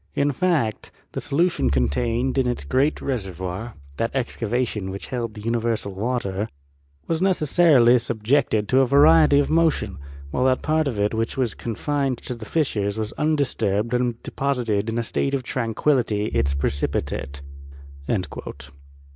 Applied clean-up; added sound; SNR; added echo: none; Bowed string instrument; 10 dB; none.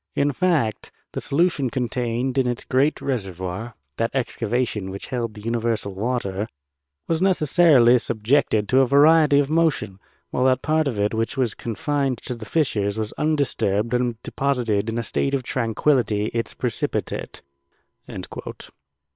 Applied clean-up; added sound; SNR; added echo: neural separator model SepFormer WHAM!.